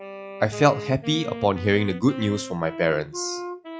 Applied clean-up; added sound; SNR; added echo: classical method log-MMSE.